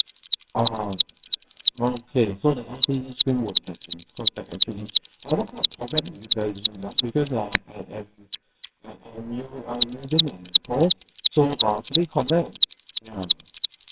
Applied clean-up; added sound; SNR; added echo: neural separator model SepFormer WHAMR!.